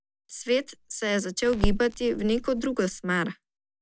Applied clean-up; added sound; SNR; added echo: none; Crackle; 5 dB; none.